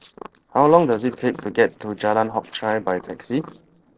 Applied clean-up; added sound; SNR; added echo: neural separator model SepFormer DNS4.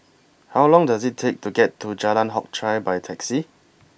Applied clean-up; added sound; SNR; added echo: none; none; none; none.